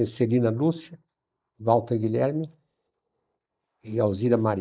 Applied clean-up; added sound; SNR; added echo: neural mask model Resemble Enhance denoiser.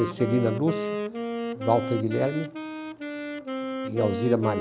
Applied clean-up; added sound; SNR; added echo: none; Wind instrument, woodwind instrument; 4 dB; none.